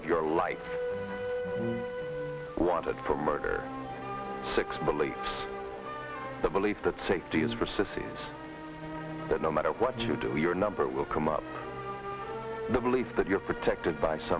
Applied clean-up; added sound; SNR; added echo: none; Brass instrument; 8 dB; none.